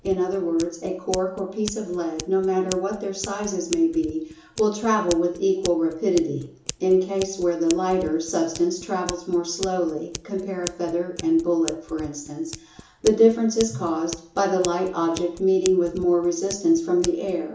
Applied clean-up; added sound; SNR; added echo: none; Scissors; 16 dB; reverberation time 0.7 s.